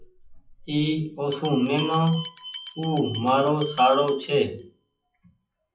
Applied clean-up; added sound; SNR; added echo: classical method WPE with log-MMSE.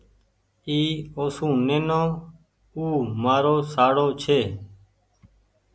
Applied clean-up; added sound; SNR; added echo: none; none; none; none.